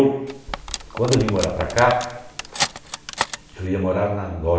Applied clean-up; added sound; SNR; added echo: none; Cutlery, silverware; 8 dB; reverberation time 0.8 s.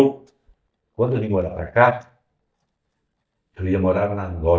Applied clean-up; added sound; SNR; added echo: neural mask model DeepFilterNet 3.